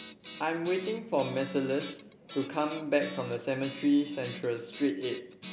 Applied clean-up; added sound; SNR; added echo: none; Guitar; 13 dB; none.